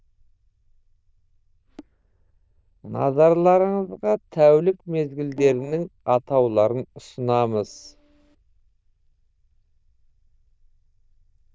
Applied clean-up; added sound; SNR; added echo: neural diffusion model UNIVERSE++.